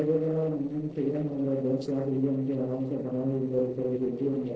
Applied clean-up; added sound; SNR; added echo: neural separator model SepFormer DNS4.